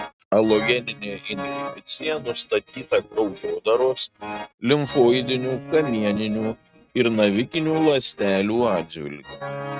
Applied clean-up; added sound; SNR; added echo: neural mask model RNNoise.